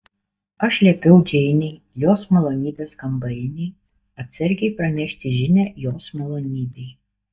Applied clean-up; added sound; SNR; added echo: neural mask model DeepFilterNet 3.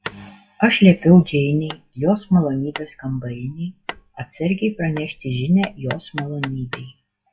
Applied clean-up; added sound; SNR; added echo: classical method WPE with log-MMSE.